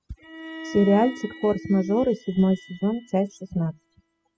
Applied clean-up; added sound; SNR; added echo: classical method spectral subtraction.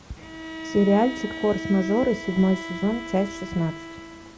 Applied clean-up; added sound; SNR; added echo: none; Bowed string instrument; 11 dB; none.